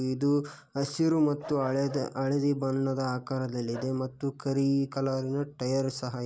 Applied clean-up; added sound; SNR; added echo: none; Bark; 20 dB; none.